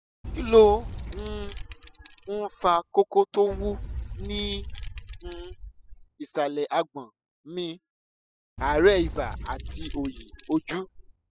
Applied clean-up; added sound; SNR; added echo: classical method spectral subtraction.